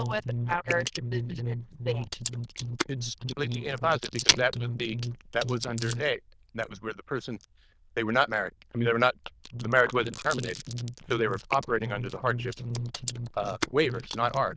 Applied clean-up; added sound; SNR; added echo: neural diffusion model UNIVERSE++.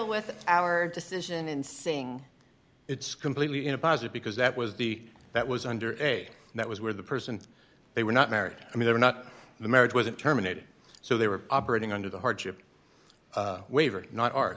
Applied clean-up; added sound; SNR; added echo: none; none; none; none.